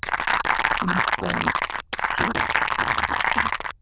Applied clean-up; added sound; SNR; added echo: neural diffusion model UNIVERSE++.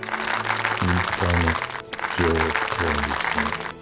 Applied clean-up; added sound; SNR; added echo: none; Applause; -1 dB; none.